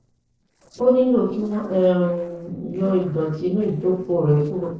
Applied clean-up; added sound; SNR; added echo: neural separator model SepFormer DNS4.